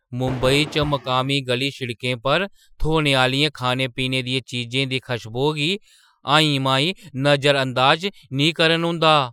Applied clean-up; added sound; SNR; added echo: classical method Wiener filter.